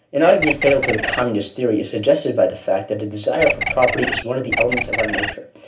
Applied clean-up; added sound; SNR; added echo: none; Bird; 3 dB; reverberation time 0.3 s.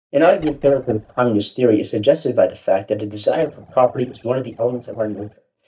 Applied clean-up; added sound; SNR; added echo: neural mask model DeepFilterNet 3.